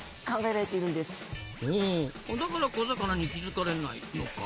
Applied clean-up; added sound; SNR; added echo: none; none; none; none.